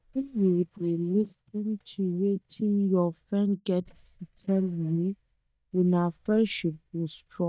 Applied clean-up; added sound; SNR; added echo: neural mask model DeepFilterNet 3.